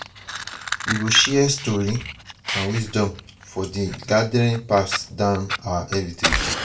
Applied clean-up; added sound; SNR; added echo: none; Fire; 7 dB; reverberation time 0.2 s.